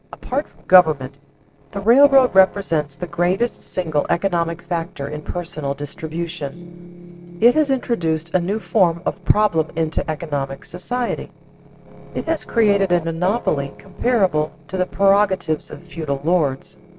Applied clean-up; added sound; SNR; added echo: neural separator model SepFormer DNS4.